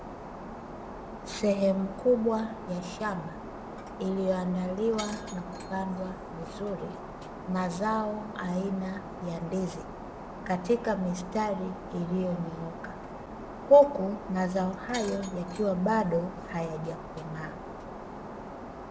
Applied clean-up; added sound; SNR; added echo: none; Shatter; 10 dB; none.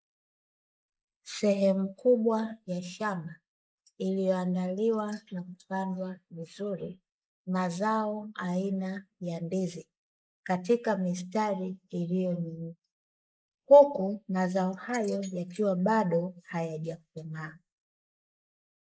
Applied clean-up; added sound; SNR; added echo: neural mask model Resemble Enhance denoiser.